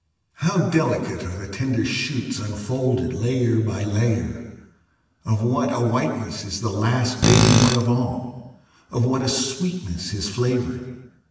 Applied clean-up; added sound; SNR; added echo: none; Tools; -3 dB; reverberation time 1.4 s.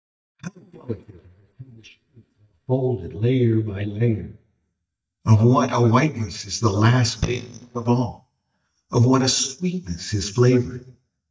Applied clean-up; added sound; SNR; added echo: neural mask model DeepFilterNet 3.